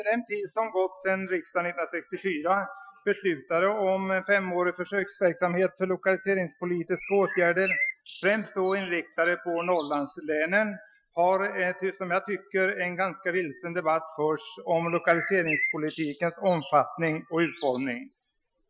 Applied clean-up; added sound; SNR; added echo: classical method Wiener filter.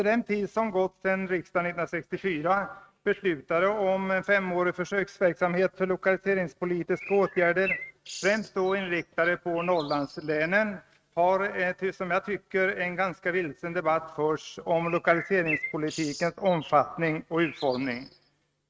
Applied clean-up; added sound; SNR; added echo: neural mask model RNNoise.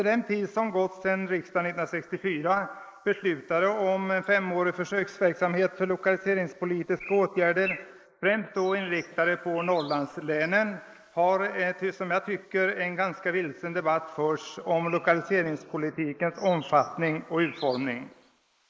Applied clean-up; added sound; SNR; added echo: neural mask model Resemble Enhance denoiser.